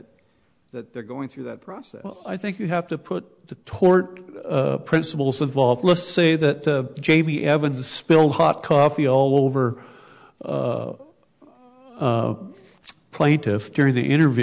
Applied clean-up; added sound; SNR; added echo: none; none; none; none.